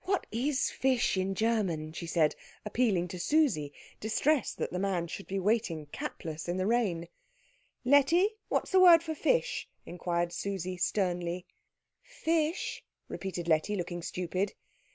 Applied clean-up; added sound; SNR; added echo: none; none; none; none.